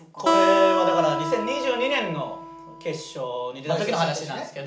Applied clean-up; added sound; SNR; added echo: none; Acoustic guitar; 2 dB; reverberation time 0.4 s.